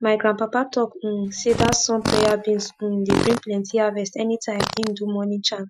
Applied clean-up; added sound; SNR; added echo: classical method Wiener filter.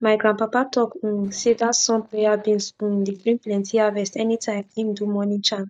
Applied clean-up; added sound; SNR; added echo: neural mask model DeepFilterNet 3.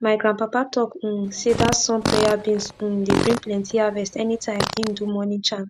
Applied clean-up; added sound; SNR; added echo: none; Fart; 5 dB; none.